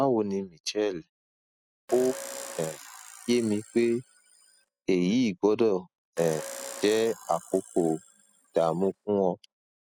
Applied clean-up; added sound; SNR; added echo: classical method spectral subtraction.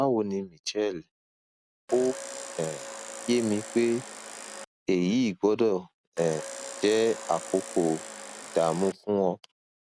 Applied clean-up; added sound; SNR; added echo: none; Domestic sounds, home sounds; 11 dB; none.